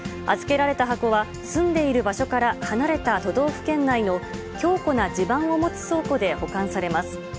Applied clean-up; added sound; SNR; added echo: none; none; none; none.